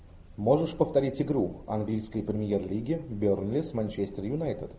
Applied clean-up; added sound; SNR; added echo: none; none; none; none.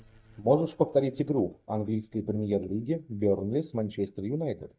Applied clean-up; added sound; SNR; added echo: neural mask model DeepFilterNet 3.